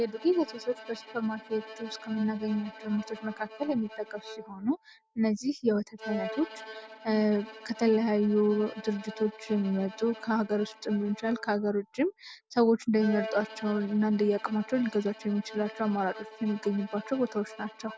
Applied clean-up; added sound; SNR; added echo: none; Bowed string instrument; 15 dB; none.